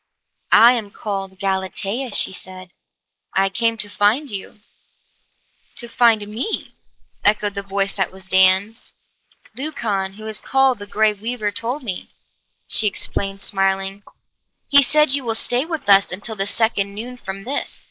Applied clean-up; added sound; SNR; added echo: neural mask model Resemble Enhance denoiser.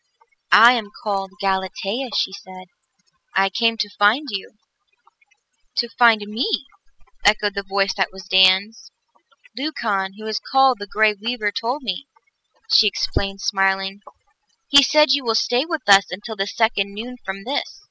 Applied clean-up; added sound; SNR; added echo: classical method spectral subtraction.